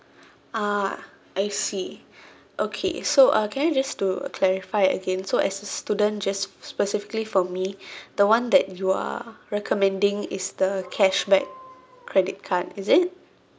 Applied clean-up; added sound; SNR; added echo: none; none; none; none.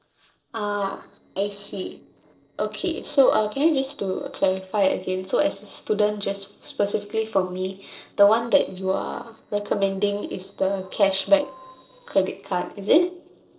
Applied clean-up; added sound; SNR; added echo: neural separator model SepFormer DNS4.